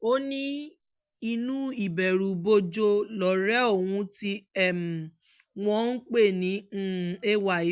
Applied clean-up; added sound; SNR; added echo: none; none; none; none.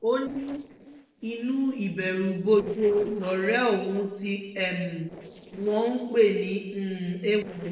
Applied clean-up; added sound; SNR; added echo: neural separator model SepFormer DNS4.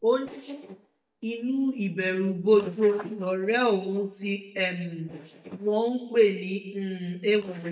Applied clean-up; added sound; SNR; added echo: neural mask model DeepFilterNet 3.